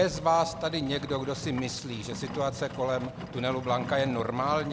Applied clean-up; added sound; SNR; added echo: none; Livestock, farm animals, working animals; 10 dB; none.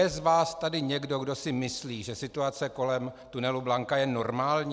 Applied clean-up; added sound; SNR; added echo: none; none; none; none.